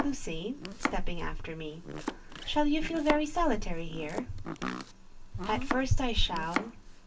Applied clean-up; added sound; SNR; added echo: none; Domestic sounds, home sounds; 8 dB; reverberation time 0.2 s.